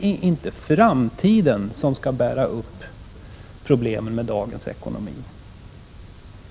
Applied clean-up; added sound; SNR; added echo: none; none; none; none.